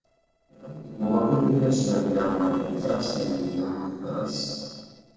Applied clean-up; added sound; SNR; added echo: neural separator model SepFormer DNS4.